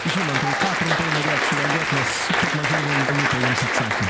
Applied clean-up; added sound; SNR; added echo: none; Applause; -4 dB; none.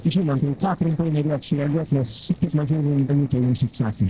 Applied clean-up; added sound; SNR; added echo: neural separator model SepFormer DNS4.